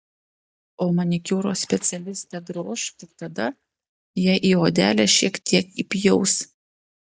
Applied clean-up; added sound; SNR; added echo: neural mask model DeepFilterNet 3.